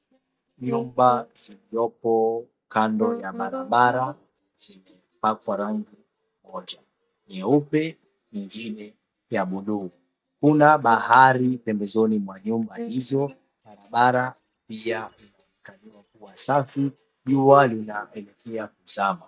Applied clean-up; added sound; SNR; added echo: neural mask model DeepFilterNet 3.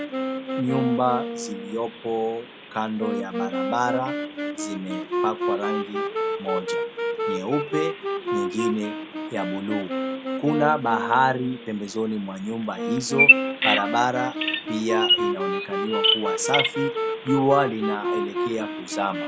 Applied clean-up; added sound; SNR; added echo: none; Bird vocalization, bird call, bird song + Wind instrument, woodwind instrument; -1 dB; none.